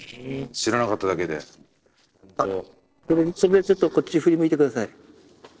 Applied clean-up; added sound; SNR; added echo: neural separator model SepFormer DNS4.